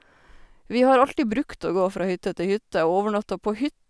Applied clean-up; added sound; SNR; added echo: none; none; none; none.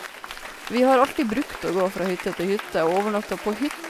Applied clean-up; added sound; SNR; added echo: none; Applause / Crowd; 12 dB; none.